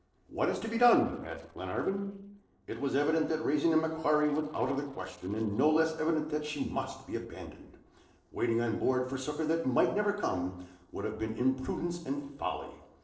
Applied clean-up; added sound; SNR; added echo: neural separator model SepFormer DNS4.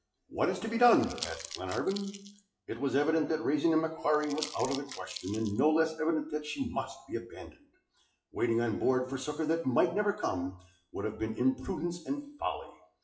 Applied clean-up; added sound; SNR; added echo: classical method WPE with log-MMSE.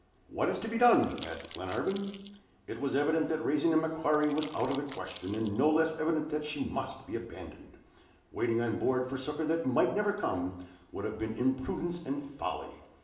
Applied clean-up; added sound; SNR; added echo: none; Crumpling, crinkling; 13 dB; reverberation time 0.8 s.